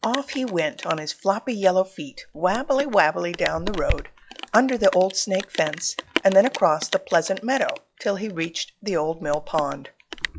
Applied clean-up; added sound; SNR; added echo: classical method log-MMSE.